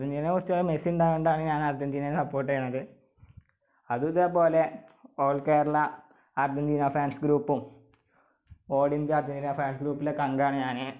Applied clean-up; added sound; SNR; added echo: none; none; none; none.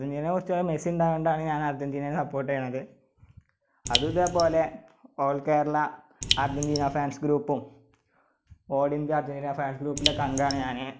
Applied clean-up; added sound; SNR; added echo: none; Raindrop; 3 dB; none.